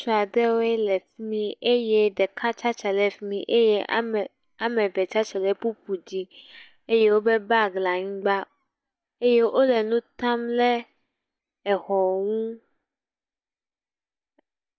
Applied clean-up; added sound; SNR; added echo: neural mask model DeepFilterNet 3.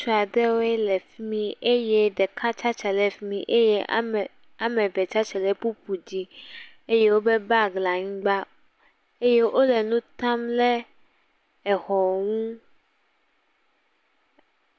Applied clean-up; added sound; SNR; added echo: none; none; none; none.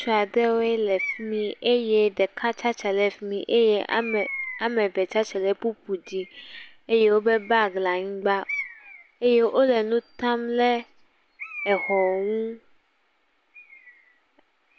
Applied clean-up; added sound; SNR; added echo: none; Bird; 15 dB; none.